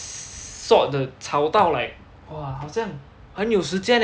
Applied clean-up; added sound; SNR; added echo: none; none; none; none.